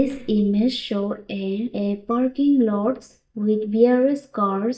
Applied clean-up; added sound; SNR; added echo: neural mask model DeepFilterNet 3.